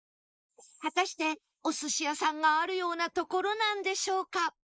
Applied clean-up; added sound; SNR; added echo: neural mask model Resemble Enhance denoiser.